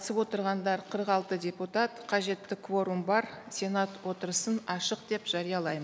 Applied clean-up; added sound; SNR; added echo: none; none; none; none.